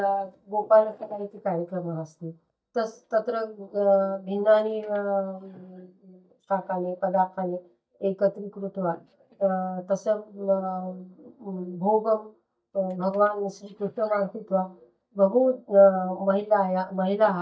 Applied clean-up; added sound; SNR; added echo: neural mask model DeepFilterNet 3.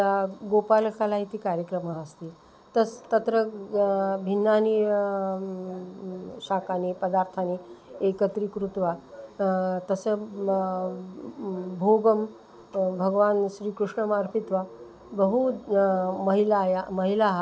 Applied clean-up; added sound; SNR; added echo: none; none; none; none.